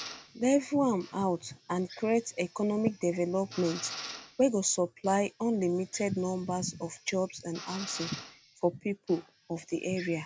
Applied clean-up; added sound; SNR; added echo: none; Drill; 17 dB; none.